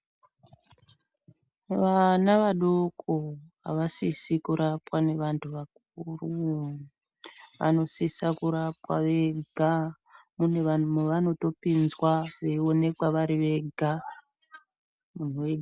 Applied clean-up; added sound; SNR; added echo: none; none; none; none.